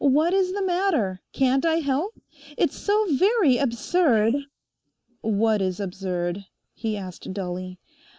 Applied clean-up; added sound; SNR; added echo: neural mask model Resemble Enhance denoiser.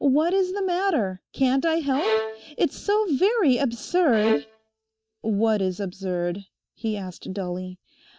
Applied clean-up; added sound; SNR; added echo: neural mask model DeepFilterNet 3.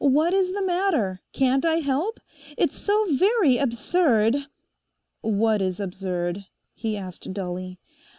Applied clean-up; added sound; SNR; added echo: none; none; none; none.